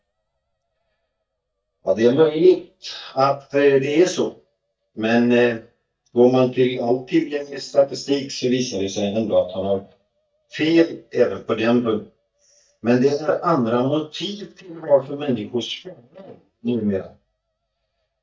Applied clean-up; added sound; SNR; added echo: neural mask model DeepFilterNet 3.